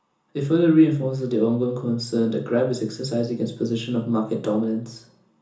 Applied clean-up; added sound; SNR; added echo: none; none; none; reverberation time 0.7 s.